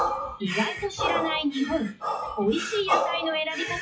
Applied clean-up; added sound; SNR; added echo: classical method WPE with log-MMSE.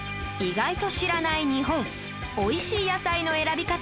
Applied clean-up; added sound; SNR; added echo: none; none; none; none.